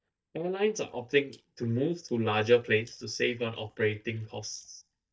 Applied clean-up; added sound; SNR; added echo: neural mask model DeepFilterNet 3.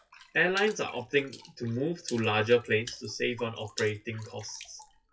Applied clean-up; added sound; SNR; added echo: classical method WPE with log-MMSE.